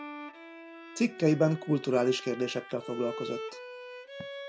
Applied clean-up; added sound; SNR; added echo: none; Bowed string instrument; 12 dB; none.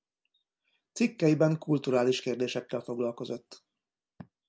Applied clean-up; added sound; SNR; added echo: none; none; none; none.